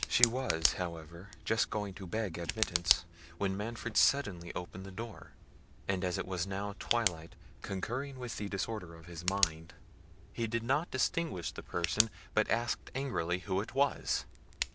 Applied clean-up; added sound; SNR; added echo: none; Tick; 5 dB; none.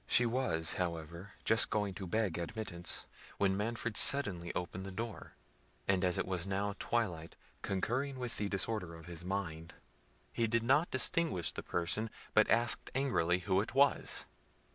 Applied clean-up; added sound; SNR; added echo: none; none; none; none.